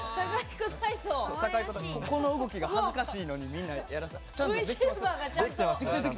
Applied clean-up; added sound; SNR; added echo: none; none; none; none.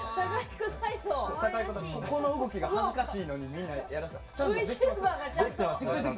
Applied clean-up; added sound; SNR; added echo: none; none; none; reverberation time 0.2 s.